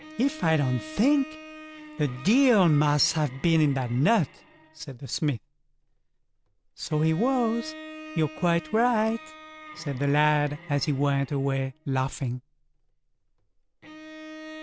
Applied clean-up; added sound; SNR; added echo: none; Bowed string instrument; 18 dB; none.